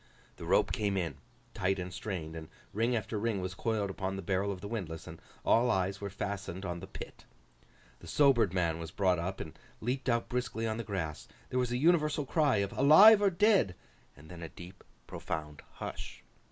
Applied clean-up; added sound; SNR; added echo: none; none; none; none.